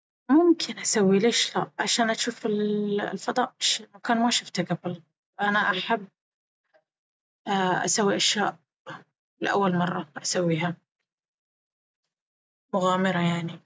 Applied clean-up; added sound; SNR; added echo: none; none; none; none.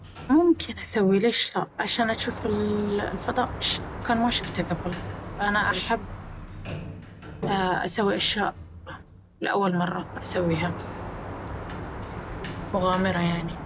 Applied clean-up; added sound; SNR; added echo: none; Sliding door; 10 dB; none.